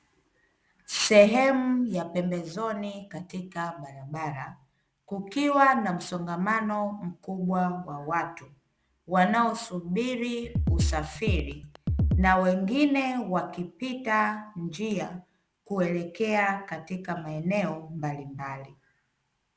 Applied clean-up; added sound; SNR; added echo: none; Drum kit; -1 dB; none.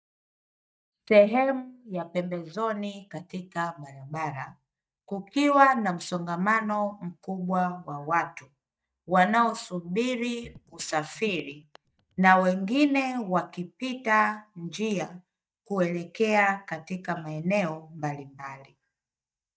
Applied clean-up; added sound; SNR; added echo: neural mask model DeepFilterNet 3.